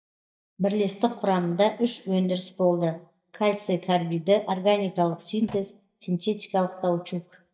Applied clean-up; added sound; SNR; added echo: neural mask model DeepFilterNet 3.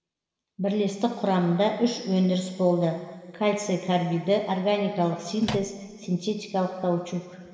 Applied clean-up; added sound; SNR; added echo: none; Microwave oven; 10 dB; reverberation time 2.9 s.